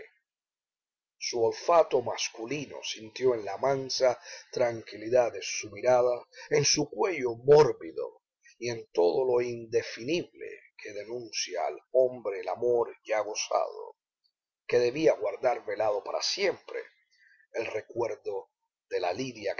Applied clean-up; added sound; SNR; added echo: none; none; none; none.